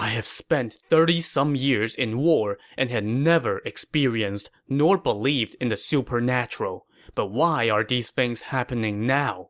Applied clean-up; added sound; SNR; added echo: none; none; none; none.